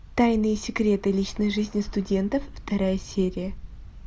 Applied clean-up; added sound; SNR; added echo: none; Traffic noise, roadway noise / Bus; 15 dB; none.